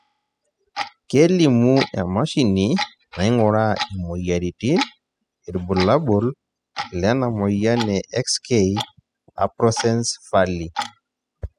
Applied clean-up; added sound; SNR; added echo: classical method spectral subtraction.